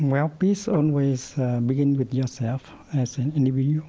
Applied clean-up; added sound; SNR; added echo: neural mask model Resemble Enhance denoiser.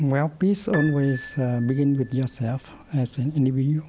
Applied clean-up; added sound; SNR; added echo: none; Piano; 16 dB; none.